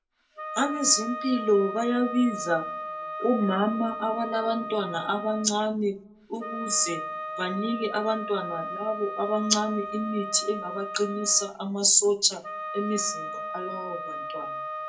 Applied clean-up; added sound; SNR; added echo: none; Wind instrument, woodwind instrument; 8 dB; reverberation time 0.2 s.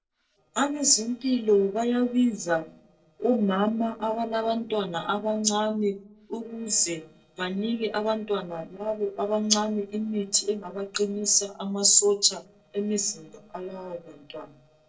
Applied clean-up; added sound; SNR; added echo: neural separator model SepFormer DNS4.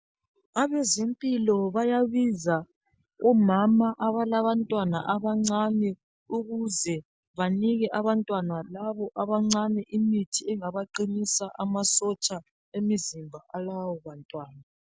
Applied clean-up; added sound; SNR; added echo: none; none; none; none.